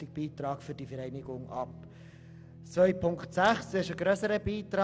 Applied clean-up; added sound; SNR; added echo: none; Guitar; 17 dB; none.